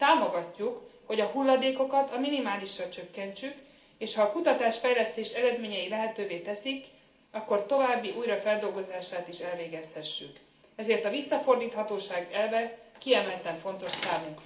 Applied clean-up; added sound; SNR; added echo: none; none; none; reverberation time 0.4 s.